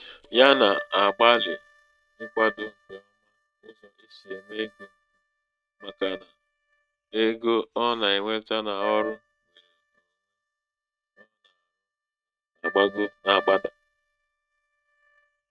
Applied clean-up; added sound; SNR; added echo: neural mask model RNNoise.